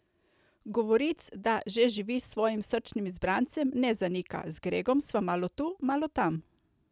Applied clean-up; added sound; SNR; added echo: none; none; none; none.